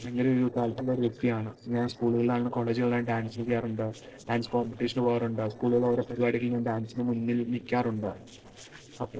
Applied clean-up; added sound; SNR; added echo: neural separator model SepFormer DNS4.